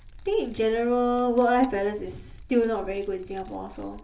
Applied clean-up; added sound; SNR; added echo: none; Keys jangling; 18 dB; reverberation time 0.3 s.